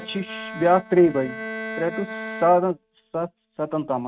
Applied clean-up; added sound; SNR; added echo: neural mask model RNNoise.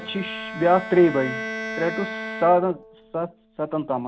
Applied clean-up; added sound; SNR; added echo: none; Bowed string instrument; 10 dB; none.